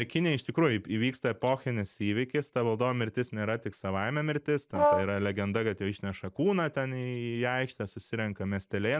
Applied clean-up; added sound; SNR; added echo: none; Brass instrument; -2 dB; none.